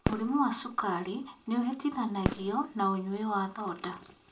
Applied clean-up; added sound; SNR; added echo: none; Fireworks; 8 dB; reverberation time 0.2 s.